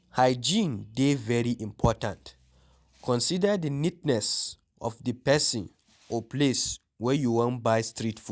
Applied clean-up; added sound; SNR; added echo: none; none; none; none.